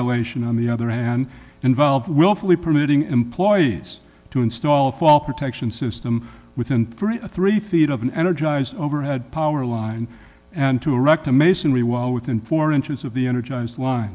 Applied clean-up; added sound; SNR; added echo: none; none; none; none.